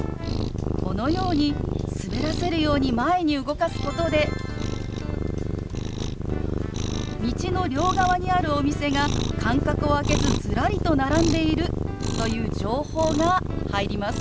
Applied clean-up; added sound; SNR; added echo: none; Cat; 1 dB; none.